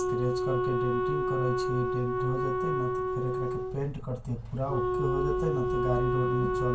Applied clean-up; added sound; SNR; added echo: none; Wind instrument, woodwind instrument; -3 dB; reverberation time 0.2 s.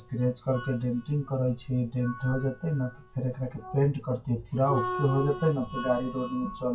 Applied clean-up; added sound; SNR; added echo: classical method WPE with log-MMSE.